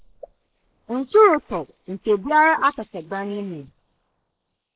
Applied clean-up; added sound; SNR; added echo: neural mask model Resemble Enhance denoiser.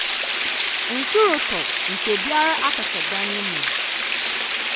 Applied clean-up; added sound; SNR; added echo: none; Water; -2 dB; none.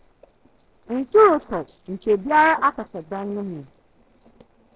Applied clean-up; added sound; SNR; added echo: neural separator model SepFormer DNS4.